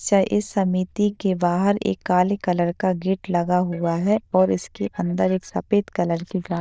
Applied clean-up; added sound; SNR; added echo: neural diffusion model UNIVERSE++.